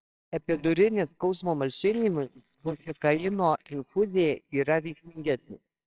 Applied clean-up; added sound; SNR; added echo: neural separator model SepFormer WHAMR!.